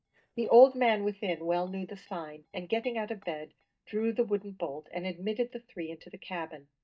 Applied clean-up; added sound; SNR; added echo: neural mask model DeepFilterNet 3.